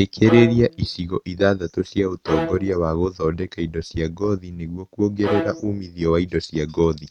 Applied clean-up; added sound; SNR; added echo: neural mask model RNNoise.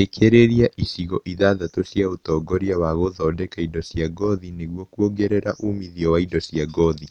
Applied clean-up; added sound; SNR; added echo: none; none; none; none.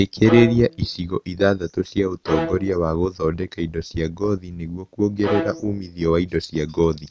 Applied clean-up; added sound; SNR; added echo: none; Bowed string instrument; 10 dB; none.